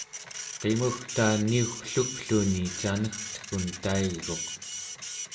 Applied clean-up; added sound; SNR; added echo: none; Printer; 8 dB; reverberation time 0.4 s.